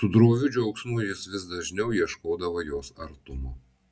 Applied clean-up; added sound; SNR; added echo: none; none; none; none.